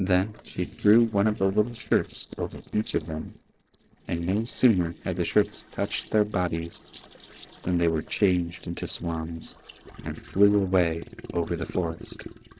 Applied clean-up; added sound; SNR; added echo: neural separator model SepFormer DNS4.